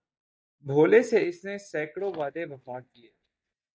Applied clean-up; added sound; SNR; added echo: neural mask model DeepFilterNet 3.